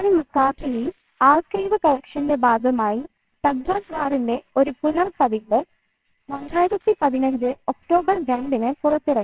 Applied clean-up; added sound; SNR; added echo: neural separator model SepFormer WHAMR!.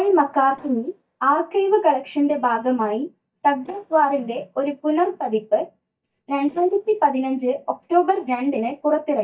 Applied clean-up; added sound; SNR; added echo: neural mask model DeepFilterNet 3.